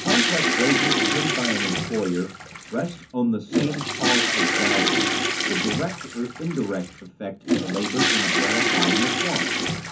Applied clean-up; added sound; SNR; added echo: none; Toilet flush / Water; -4 dB; reverberation time 0.3 s.